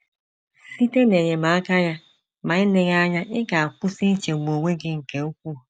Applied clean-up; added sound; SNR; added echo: none; none; none; none.